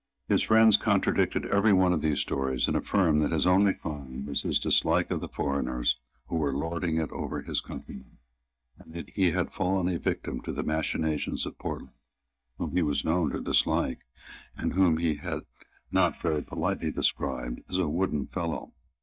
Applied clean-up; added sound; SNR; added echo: neural mask model DeepFilterNet 3.